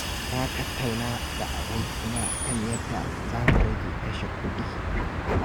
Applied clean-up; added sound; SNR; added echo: none; Bus; -5 dB; none.